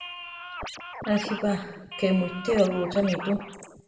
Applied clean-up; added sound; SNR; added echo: none; Scratching (performance technique); 11 dB; reverberation time 0.8 s.